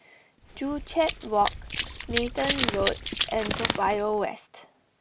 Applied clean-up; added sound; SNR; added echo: none; Run + Bird; -1 dB; none.